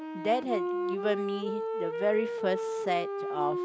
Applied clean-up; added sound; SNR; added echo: none; Wind instrument, woodwind instrument; 1 dB; none.